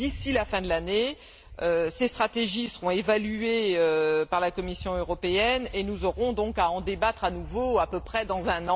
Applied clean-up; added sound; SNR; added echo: none; Bird; 16 dB; none.